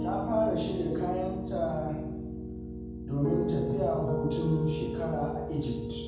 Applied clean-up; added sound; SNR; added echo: none; Piano; 2 dB; reverberation time 1.2 s.